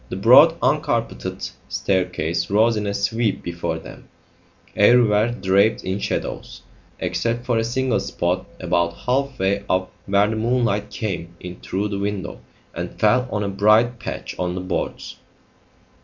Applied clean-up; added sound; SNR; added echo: none; none; none; none.